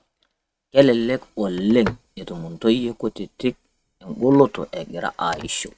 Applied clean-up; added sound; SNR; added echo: neural mask model RNNoise.